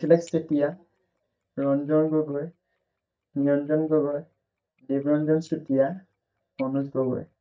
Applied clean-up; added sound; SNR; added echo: neural mask model DeepFilterNet 3.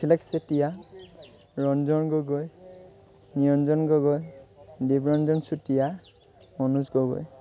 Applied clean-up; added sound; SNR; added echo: none; none; none; none.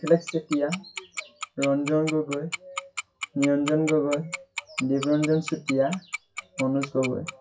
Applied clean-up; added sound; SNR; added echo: classical method WPE with log-MMSE.